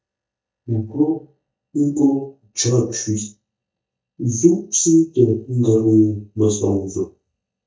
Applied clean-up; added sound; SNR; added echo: neural mask model DeepFilterNet 3.